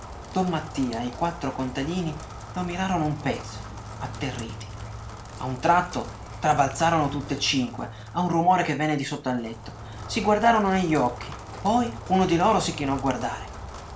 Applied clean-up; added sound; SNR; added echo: none; Rain; 12 dB; none.